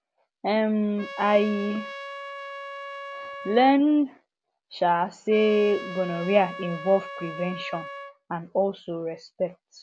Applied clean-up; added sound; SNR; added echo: none; Trumpet; 13 dB; none.